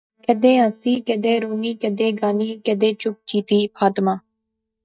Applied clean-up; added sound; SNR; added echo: neural mask model DeepFilterNet 3.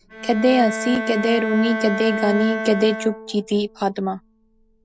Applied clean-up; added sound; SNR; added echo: none; Bowed string instrument; 8 dB; none.